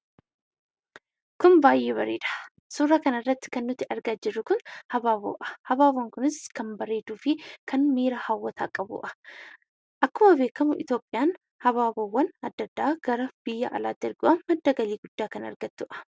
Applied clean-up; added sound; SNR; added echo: none; none; none; none.